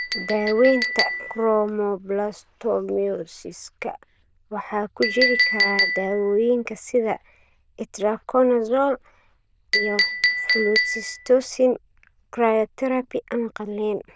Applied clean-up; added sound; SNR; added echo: neural diffusion model UNIVERSE++.